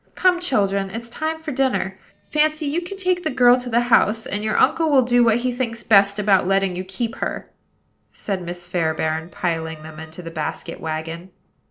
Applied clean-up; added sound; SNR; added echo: neural separator model SepFormer DNS4.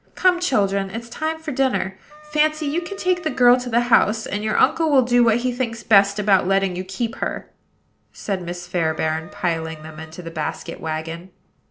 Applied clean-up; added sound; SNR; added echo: none; Wind instrument, woodwind instrument; 20 dB; none.